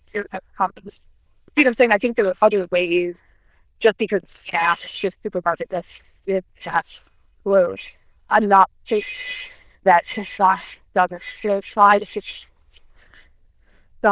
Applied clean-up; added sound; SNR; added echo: neural diffusion model UNIVERSE++.